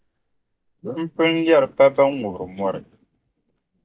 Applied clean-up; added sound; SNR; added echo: neural mask model DeepFilterNet 3.